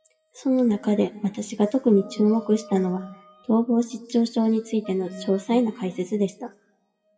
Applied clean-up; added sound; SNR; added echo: classical method WPE with log-MMSE.